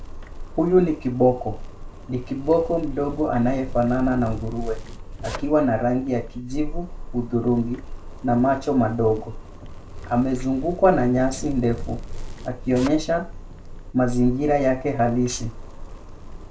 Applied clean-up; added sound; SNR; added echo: none; Zipper (clothing); 9 dB; reverberation time 0.2 s.